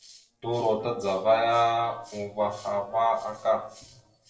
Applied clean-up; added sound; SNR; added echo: neural separator model SepFormer DNS4.